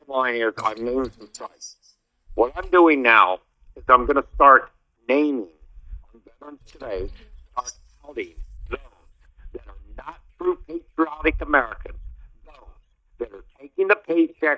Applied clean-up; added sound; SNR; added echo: neural mask model DeepFilterNet 3.